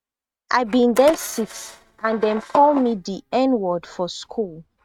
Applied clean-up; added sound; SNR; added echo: neural mask model RNNoise.